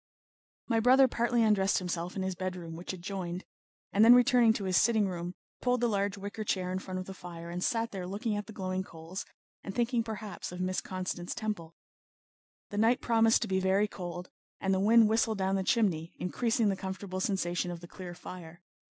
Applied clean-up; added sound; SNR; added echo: none; none; none; none.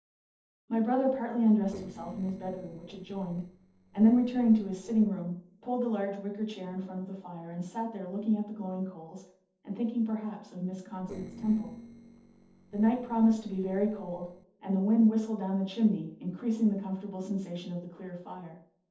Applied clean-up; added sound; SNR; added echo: neural separator model SepFormer DNS4.